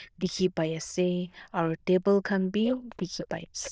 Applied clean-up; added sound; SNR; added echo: neural diffusion model UNIVERSE++.